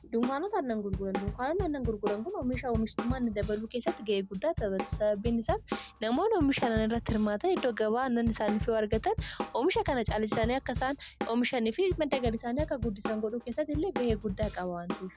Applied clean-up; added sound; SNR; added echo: none; Drum kit; 8 dB; none.